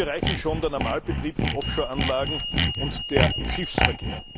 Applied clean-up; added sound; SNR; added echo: none; Bell + Sawing; -3 dB; none.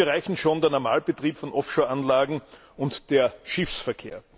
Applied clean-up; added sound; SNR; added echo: none; none; none; none.